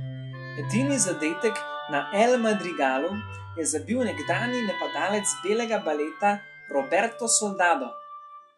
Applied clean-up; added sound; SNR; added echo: classical method log-MMSE.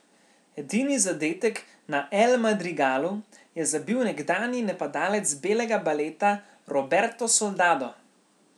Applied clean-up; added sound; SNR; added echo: none; none; none; none.